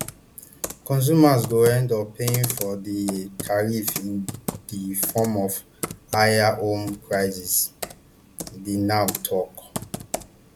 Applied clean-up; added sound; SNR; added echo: none; Computer keyboard; 11 dB; none.